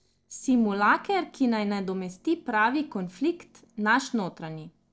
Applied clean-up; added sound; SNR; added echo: neural separator model SepFormer DNS4.